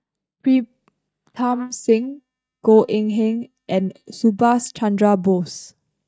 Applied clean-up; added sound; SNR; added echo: neural mask model DeepFilterNet 3.